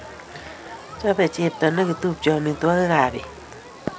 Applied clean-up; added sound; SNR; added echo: none; Crowd; 15 dB; none.